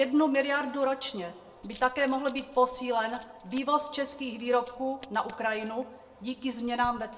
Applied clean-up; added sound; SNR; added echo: none; Coin (dropping); 20 dB; reverberation time 0.6 s.